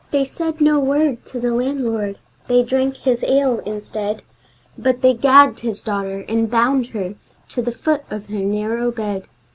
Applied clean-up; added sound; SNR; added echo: none; none; none; none.